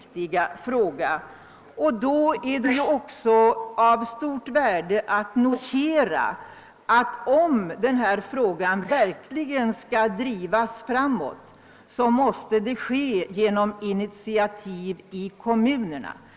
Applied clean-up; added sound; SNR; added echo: neural mask model Resemble Enhance denoiser.